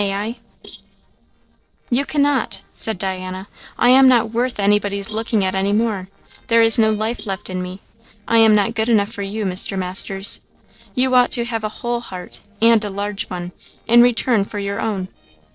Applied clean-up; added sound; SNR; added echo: neural separator model SepFormer DNS4.